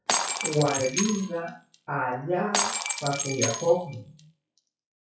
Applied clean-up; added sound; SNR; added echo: classical method WPE with log-MMSE.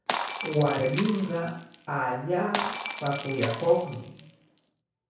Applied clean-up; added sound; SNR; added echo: none; Shatter; 3 dB; reverberation time 0.6 s.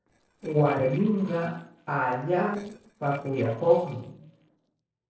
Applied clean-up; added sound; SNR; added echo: neural separator model SepFormer DNS4.